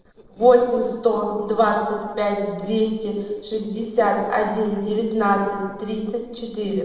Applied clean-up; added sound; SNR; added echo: neural separator model SepFormer DNS4.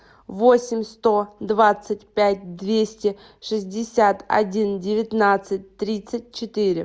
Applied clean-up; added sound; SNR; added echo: none; none; none; none.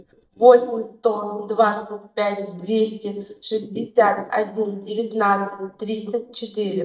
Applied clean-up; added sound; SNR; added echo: neural mask model DeepFilterNet 3.